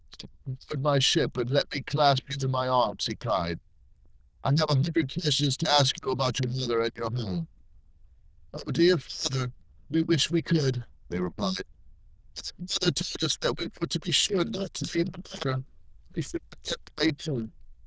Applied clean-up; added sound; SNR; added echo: neural diffusion model UNIVERSE++.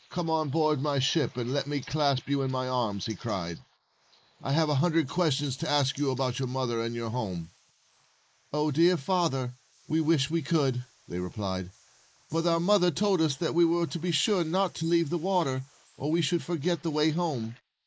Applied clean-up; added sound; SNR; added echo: neural mask model Resemble Enhance denoiser.